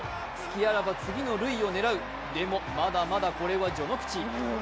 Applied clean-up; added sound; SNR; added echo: none; none; none; none.